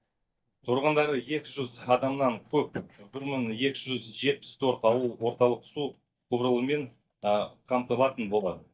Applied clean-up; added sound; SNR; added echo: neural mask model DeepFilterNet 3.